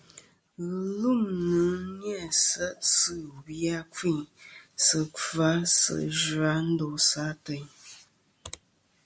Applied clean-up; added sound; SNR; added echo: none; none; none; none.